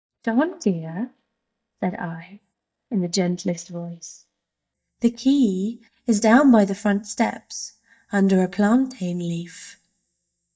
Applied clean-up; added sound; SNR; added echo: neural mask model DeepFilterNet 3.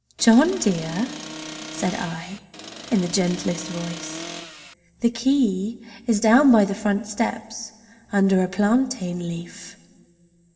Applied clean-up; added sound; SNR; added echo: none; Accelerating, revving, vroom; 13 dB; reverberation time 2.1 s.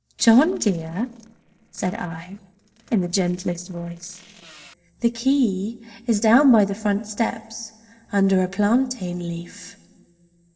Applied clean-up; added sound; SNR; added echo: neural separator model SepFormer DNS4.